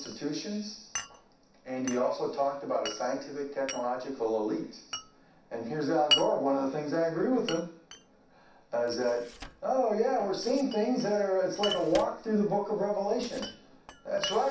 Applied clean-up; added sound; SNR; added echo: none; Glass; 11 dB; reverberation time 0.7 s.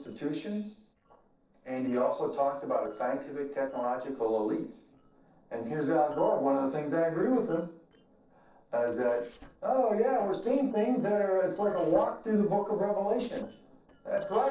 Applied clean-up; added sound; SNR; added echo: neural separator model SepFormer DNS4.